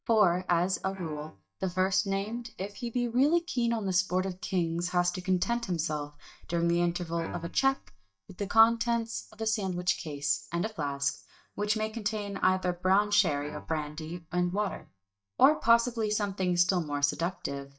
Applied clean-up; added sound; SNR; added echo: neural mask model DeepFilterNet 3.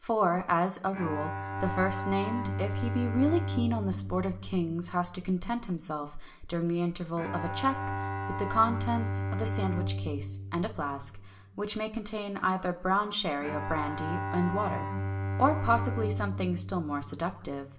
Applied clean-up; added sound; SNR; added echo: none; Bowed string instrument; 4 dB; reverberation time 0.6 s.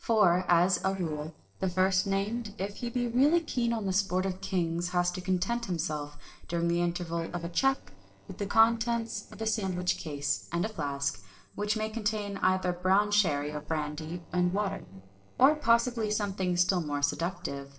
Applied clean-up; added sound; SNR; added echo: neural separator model SepFormer DNS4.